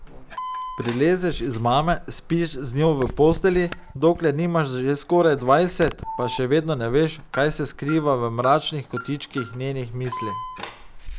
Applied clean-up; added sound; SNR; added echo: none; Alarm; 12 dB; none.